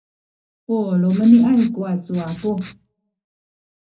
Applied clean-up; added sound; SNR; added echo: none; Writing; 20 dB; reverberation time 0.3 s.